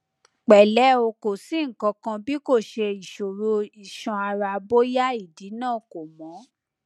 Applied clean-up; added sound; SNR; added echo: none; none; none; none.